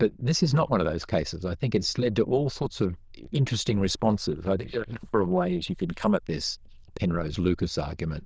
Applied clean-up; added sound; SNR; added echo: neural diffusion model UNIVERSE++.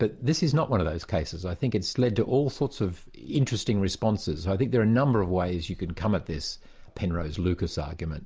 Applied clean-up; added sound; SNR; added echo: none; none; none; none.